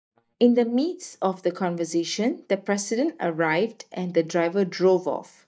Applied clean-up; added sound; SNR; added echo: neural mask model DeepFilterNet 3.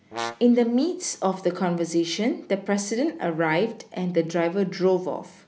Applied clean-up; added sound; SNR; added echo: none; Brass instrument; 13 dB; none.